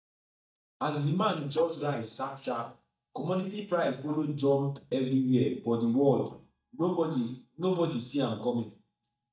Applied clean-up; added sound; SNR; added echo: neural mask model DeepFilterNet 3.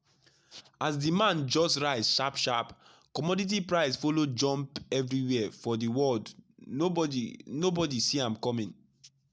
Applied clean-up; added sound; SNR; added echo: none; none; none; none.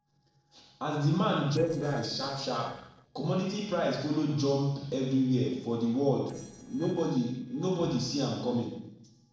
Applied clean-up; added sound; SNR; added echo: neural separator model SepFormer DNS4.